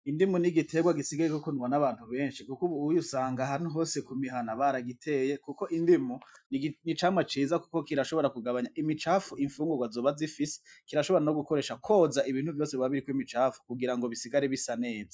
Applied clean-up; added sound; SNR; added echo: neural mask model Resemble Enhance denoiser.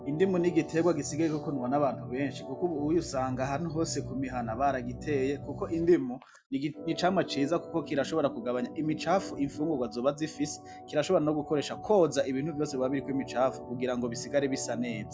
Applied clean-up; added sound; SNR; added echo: none; Organ; 12 dB; none.